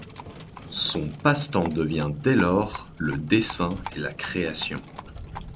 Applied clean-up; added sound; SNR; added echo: none; Livestock, farm animals, working animals; 14 dB; none.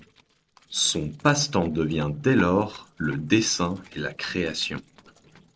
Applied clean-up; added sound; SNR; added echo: neural separator model SepFormer DNS4.